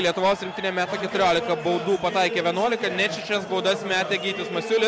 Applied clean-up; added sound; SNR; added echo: none; none; none; none.